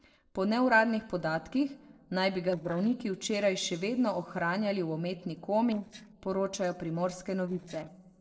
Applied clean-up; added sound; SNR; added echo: neural separator model SepFormer DNS4.